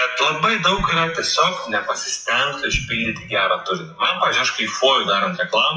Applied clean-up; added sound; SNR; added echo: classical method WPE with log-MMSE.